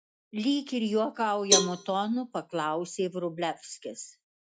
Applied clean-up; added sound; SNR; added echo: classical method log-MMSE.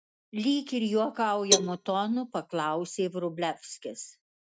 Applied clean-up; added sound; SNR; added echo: neural mask model RNNoise.